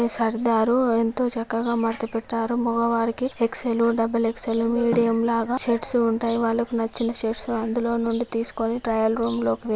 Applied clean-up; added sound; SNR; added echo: none; none; none; none.